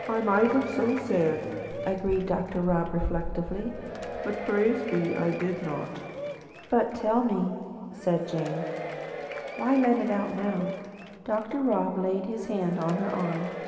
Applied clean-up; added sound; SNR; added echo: none; Applause / Crowd / Cheering; 11 dB; reverberation time 2.5 s.